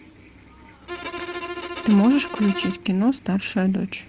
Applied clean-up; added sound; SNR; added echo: none; Bowed string instrument; 11 dB; none.